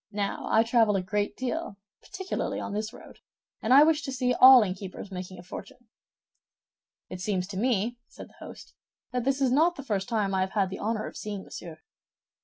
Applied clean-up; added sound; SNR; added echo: none; none; none; none.